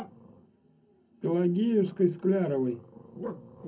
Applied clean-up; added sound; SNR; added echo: none; Growling; 16 dB; reverberation time 0.3 s.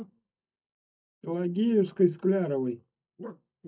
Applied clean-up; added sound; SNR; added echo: neural mask model DeepFilterNet 3.